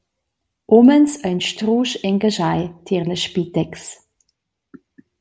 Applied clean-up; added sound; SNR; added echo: none; none; none; none.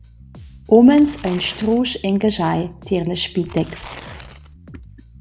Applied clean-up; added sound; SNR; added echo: none; Bass guitar + Tearing; 19 dB; none.